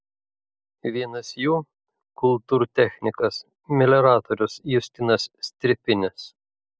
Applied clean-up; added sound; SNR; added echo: none; none; none; none.